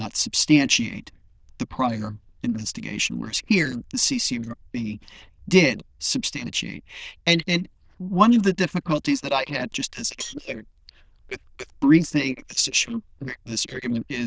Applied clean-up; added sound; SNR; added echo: neural diffusion model UNIVERSE++.